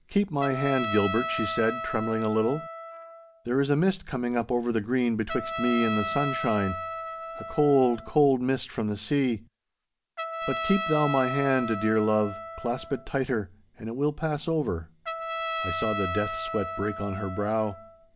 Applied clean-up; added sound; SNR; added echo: none; Trumpet; 8 dB; none.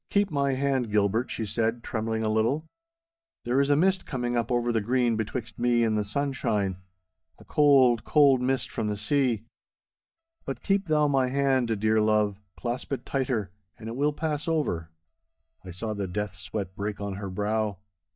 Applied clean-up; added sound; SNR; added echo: neural mask model DeepFilterNet 3.